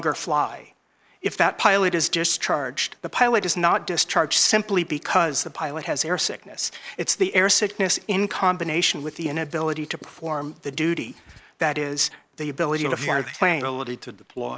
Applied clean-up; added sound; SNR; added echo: neural mask model Resemble Enhance denoiser.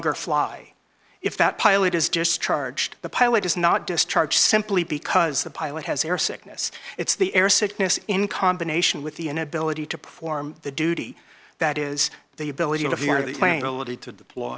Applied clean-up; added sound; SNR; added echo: none; none; none; none.